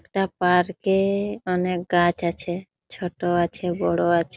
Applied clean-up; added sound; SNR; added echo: none; none; none; none.